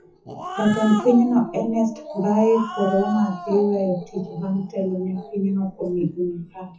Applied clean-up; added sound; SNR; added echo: classical method WPE with log-MMSE.